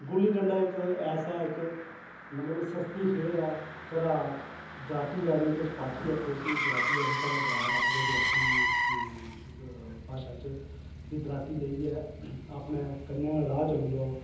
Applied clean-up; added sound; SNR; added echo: none; Motor vehicle (road); 2 dB; reverberation time 1.3 s.